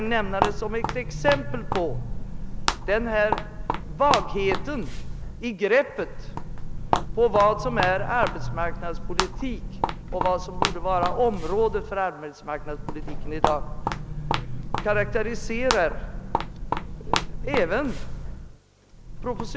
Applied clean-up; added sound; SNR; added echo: none; Walk, footsteps; 1 dB; none.